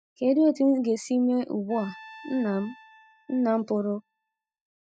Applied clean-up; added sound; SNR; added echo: classical method spectral subtraction.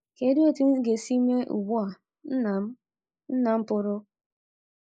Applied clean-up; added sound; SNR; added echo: neural mask model Resemble Enhance denoiser.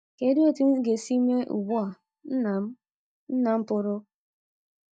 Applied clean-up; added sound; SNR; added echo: neural mask model DeepFilterNet 3.